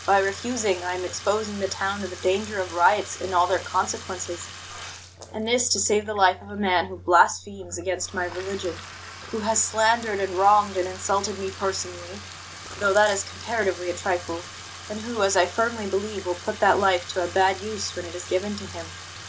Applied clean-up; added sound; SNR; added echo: none; Bathtub (filling or washing); 15 dB; none.